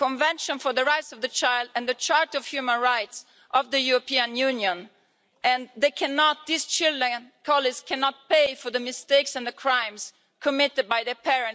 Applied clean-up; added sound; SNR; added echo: none; none; none; none.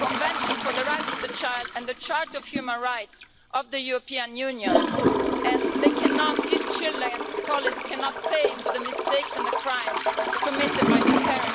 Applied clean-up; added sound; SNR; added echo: none; Toilet flush / Gurgling; -3 dB; none.